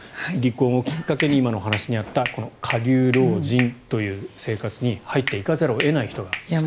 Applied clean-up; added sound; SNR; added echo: none; Hands; 12 dB; none.